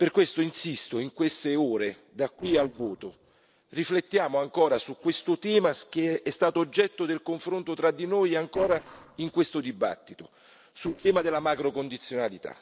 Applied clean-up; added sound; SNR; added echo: neural separator model SepFormer DNS4.